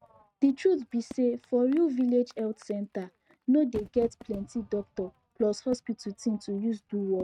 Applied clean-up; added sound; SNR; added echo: neural mask model RNNoise.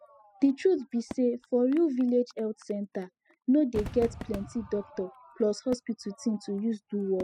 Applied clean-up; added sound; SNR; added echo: classical method spectral subtraction.